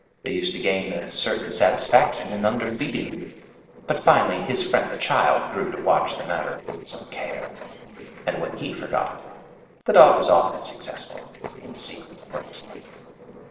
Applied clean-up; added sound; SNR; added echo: neural separator model SepFormer DNS4.